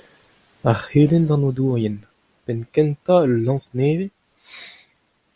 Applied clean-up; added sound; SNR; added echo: none; none; none; none.